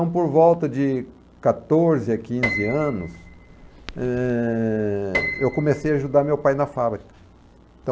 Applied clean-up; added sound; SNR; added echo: none; Piano; 11 dB; none.